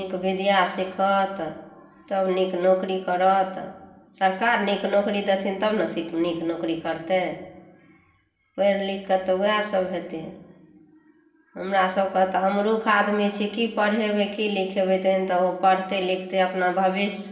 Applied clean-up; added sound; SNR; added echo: none; none; none; reverberation time 0.7 s.